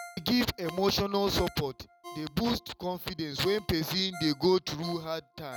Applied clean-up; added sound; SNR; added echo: none; Ringtone; 19 dB; none.